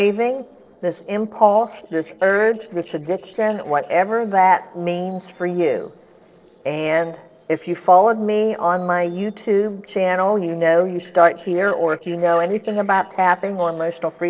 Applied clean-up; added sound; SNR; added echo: neural separator model SepFormer DNS4.